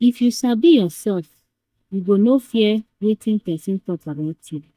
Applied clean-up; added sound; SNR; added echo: neural mask model DeepFilterNet 3.